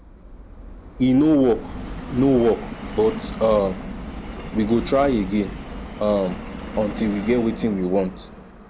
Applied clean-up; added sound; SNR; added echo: none; Subway, metro, underground; 11 dB; none.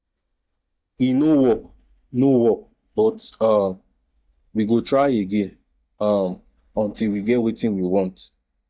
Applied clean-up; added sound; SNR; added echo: neural mask model DeepFilterNet 3.